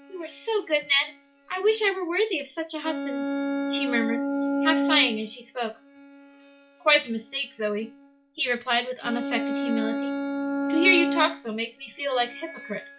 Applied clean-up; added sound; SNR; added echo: classical method log-MMSE.